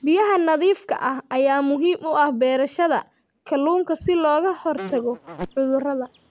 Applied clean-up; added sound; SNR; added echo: none; Insect; 17 dB; none.